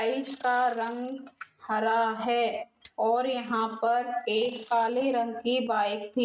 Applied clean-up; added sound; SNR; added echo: neural mask model RNNoise.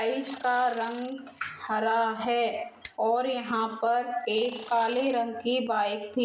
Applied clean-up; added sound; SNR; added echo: none; Insect; 17 dB; none.